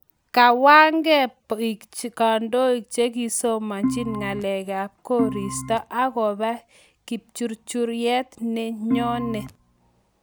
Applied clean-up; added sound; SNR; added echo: none; Organ; 7 dB; none.